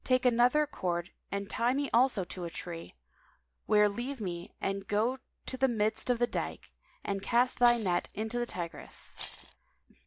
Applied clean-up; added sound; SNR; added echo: none; Rattle; 9 dB; none.